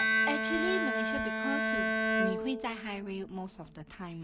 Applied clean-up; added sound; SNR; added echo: none; Bowed string instrument; -5 dB; none.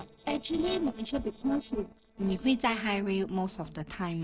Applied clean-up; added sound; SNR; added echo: neural separator model SepFormer DNS4.